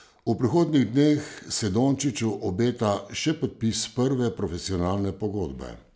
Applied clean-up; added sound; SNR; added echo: none; none; none; none.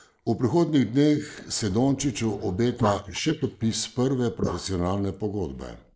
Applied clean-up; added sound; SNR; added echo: neural mask model Resemble Enhance denoiser.